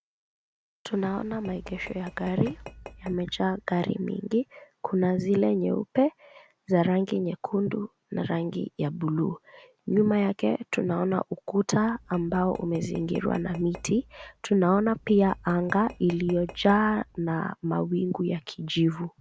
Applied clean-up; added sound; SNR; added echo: none; Tap / Glass; 19 dB; none.